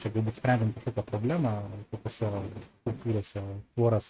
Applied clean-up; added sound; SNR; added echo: neural mask model RNNoise.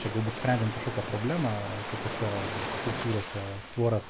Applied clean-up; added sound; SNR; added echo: none; Ocean; 6 dB; none.